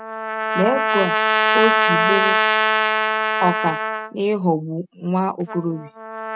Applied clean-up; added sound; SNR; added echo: neural mask model RNNoise.